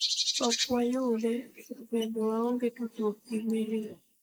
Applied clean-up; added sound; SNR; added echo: neural mask model Resemble Enhance denoiser.